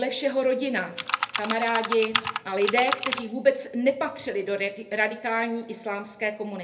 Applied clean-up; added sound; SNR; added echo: none; Computer keyboard; 2 dB; reverberation time 0.3 s.